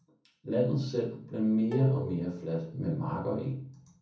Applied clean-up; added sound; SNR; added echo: none; Plucked string instrument; 14 dB; reverberation time 0.6 s.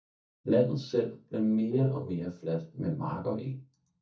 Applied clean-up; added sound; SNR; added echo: neural mask model DeepFilterNet 3.